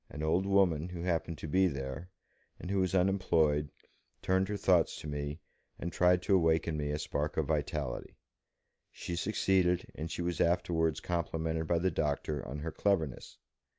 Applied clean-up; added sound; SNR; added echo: none; none; none; none.